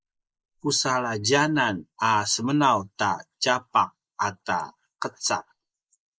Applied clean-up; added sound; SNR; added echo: neural mask model Resemble Enhance denoiser.